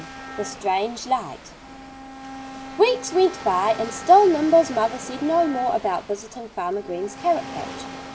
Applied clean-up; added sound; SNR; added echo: none; Waves, surf + Bowed string instrument; 14 dB; none.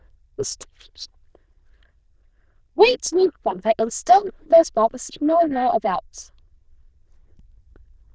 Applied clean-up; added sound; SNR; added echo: neural diffusion model UNIVERSE++.